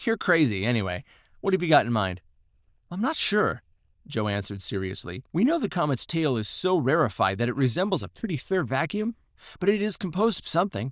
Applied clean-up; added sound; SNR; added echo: neural diffusion model UNIVERSE++.